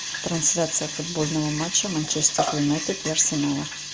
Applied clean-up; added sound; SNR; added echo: none; none; none; none.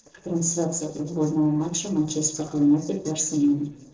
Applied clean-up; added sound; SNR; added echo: neural separator model SepFormer DNS4.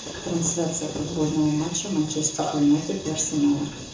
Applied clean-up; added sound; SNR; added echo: none; Thunder; 16 dB; reverberation time 0.5 s.